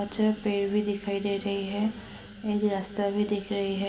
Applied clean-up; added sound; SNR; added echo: none; none; none; reverberation time 2.2 s.